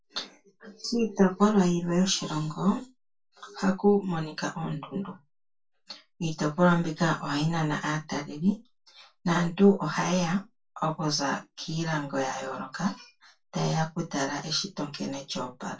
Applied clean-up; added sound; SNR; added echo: none; none; none; reverberation time 0.2 s.